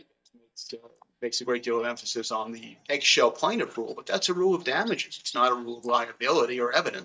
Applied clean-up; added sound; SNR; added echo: neural mask model DeepFilterNet 3.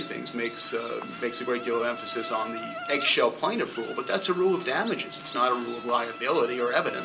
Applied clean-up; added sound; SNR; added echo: none; Insect; 11 dB; reverberation time 0.2 s.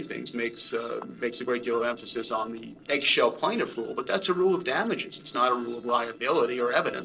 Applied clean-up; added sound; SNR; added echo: neural separator model SepFormer DNS4.